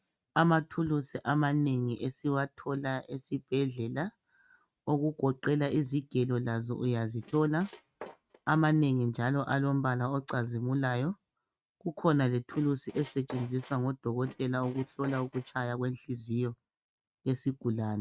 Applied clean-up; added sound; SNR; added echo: neural mask model RNNoise.